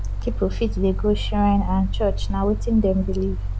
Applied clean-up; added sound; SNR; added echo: none; Mechanical fan; 2 dB; none.